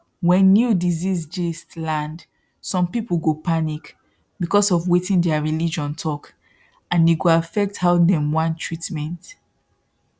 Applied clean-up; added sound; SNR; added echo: none; none; none; none.